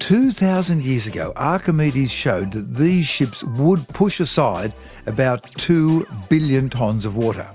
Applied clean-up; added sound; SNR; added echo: none; none; none; none.